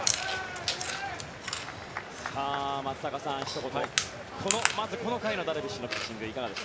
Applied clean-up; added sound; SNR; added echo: none; Chewing, mastication; 2 dB; none.